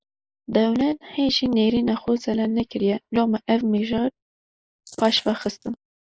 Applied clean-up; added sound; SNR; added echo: neural mask model Resemble Enhance denoiser.